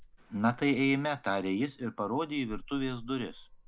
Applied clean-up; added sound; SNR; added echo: none; Dog; 18 dB; none.